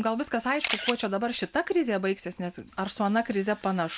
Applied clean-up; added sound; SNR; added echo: none; Camera; 1 dB; none.